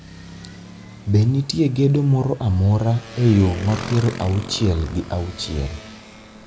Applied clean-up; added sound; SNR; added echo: none; Motorcycle; 15 dB; none.